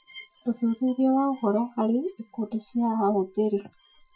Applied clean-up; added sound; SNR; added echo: classical method Wiener filter.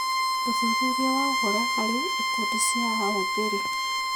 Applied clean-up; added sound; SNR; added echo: none; Bowed string instrument; -5 dB; none.